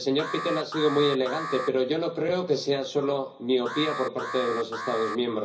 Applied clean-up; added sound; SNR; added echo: none; Alarm; 8 dB; reverberation time 0.5 s.